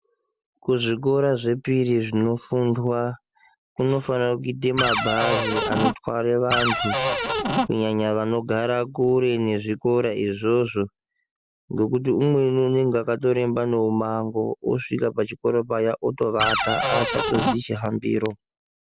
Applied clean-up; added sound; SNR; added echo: none; Cupboard open or close; 0 dB; none.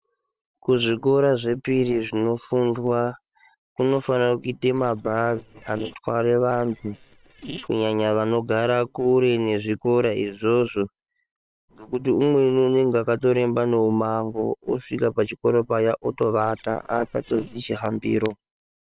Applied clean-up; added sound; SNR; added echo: neural separator model SepFormer WHAM!.